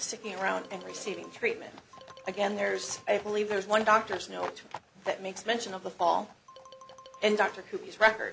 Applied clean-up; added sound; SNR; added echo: none; Livestock, farm animals, working animals + Marimba, xylophone; 17 dB; none.